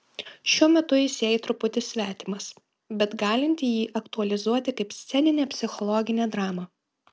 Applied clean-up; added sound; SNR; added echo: none; none; none; none.